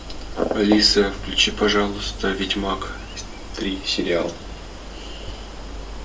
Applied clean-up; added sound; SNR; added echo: none; Bird; 14 dB; reverberation time 0.2 s.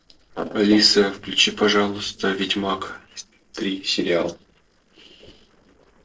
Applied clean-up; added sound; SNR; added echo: neural separator model SepFormer DNS4.